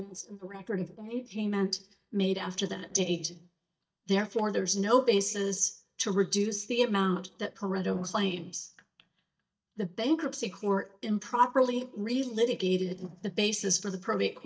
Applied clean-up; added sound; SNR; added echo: neural mask model DeepFilterNet 3.